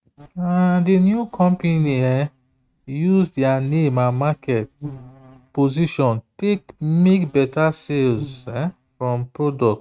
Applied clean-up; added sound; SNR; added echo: neural mask model RNNoise.